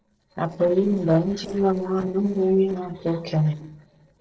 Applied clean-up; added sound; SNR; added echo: neural separator model SepFormer DNS4.